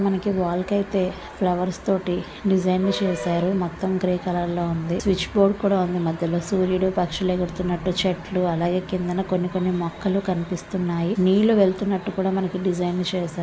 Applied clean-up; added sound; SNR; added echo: none; none; none; none.